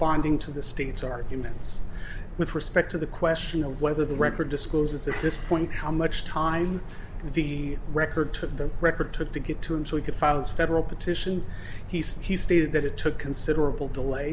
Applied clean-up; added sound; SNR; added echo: none; none; none; none.